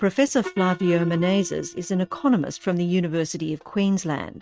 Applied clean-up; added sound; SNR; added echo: neural mask model RNNoise.